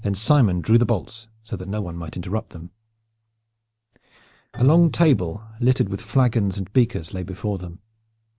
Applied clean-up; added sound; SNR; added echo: none; Keyboard (musical); 18 dB; none.